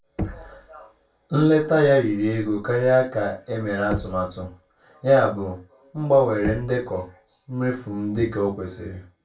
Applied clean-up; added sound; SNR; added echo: none; Knock; 14 dB; reverberation time 0.2 s.